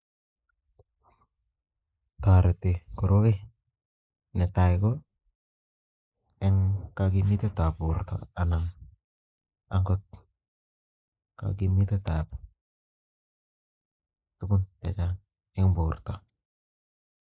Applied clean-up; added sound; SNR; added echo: neural mask model Resemble Enhance denoiser.